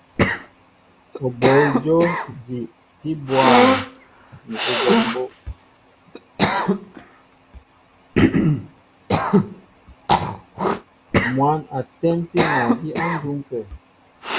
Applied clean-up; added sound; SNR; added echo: none; Cough; -2 dB; none.